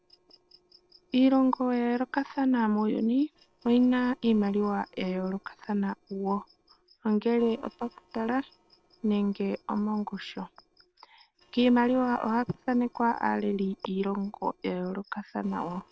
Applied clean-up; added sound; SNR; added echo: neural separator model SepFormer DNS4.